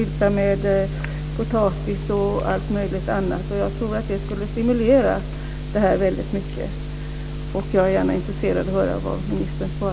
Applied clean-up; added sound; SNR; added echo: none; none; none; none.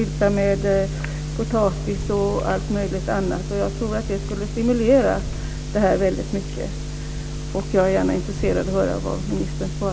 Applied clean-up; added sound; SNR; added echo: none; Wind; 17 dB; none.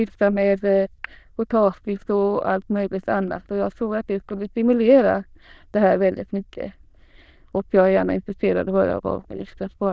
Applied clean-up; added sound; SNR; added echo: neural diffusion model UNIVERSE++.